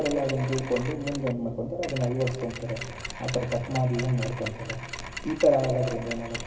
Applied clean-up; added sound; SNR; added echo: none; Mechanisms; 11 dB; reverberation time 2.3 s.